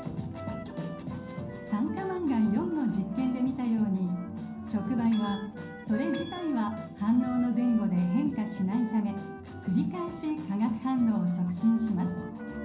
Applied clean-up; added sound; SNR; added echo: none; Wind instrument, woodwind instrument; 17 dB; reverberation time 0.6 s.